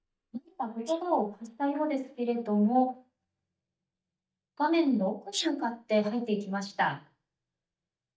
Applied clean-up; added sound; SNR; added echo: neural mask model DeepFilterNet 3.